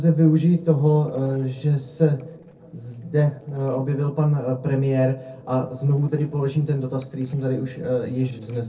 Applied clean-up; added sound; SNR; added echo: neural separator model SepFormer DNS4.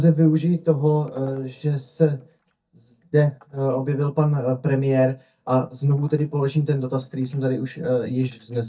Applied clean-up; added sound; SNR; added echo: neural mask model DeepFilterNet 3.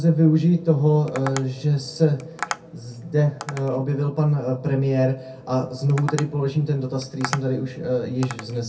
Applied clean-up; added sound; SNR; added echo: none; Tap; 15 dB; reverberation time 0.3 s.